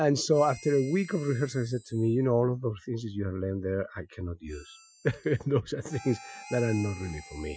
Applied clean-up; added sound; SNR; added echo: classical method Wiener filter.